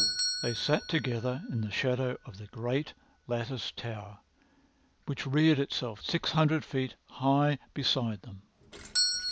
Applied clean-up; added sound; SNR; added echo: none; Doorbell; 8 dB; none.